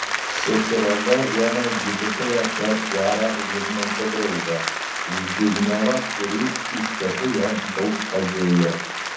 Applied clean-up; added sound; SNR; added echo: none; Applause; 3 dB; reverberation time 0.6 s.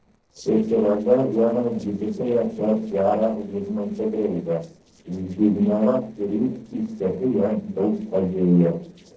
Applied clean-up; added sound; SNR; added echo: neural separator model SepFormer DNS4.